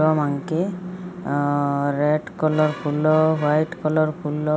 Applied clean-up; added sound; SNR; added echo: none; none; none; none.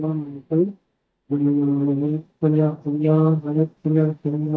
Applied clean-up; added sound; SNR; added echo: neural mask model DeepFilterNet 3.